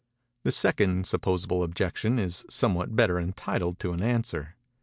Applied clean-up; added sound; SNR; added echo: none; none; none; none.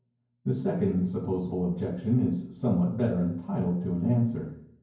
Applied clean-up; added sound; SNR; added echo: none; none; none; reverberation time 0.9 s.